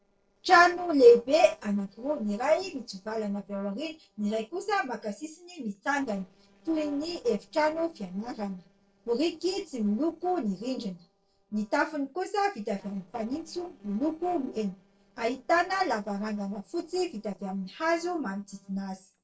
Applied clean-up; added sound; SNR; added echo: neural separator model SepFormer DNS4.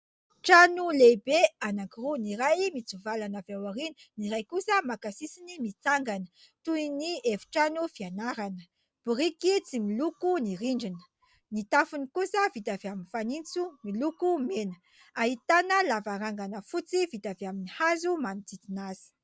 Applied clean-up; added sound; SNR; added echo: none; none; none; none.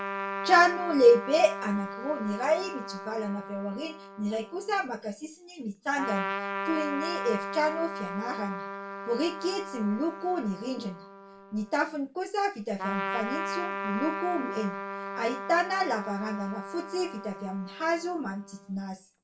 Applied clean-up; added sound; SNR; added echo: none; Trumpet; 8 dB; reverberation time 0.3 s.